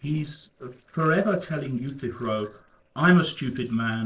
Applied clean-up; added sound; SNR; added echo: neural separator model SepFormer DNS4.